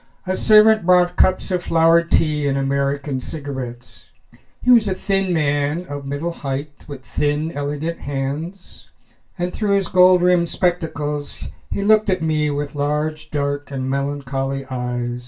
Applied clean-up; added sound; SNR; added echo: none; none; none; reverberation time 0.2 s.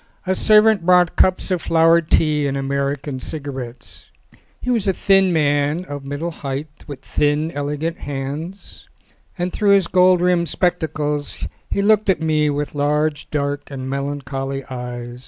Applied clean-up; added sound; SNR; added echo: none; none; none; none.